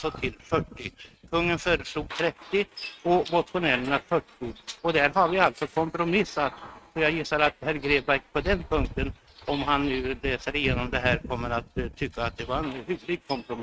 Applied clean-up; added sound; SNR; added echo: neural mask model RNNoise.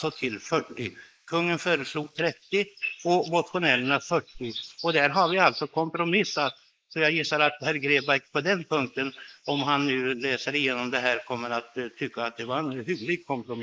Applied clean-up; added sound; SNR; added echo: neural mask model Resemble Enhance denoiser.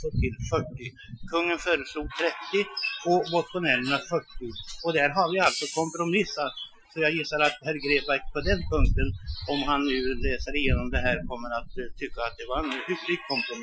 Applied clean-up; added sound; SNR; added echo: classical method Wiener filter.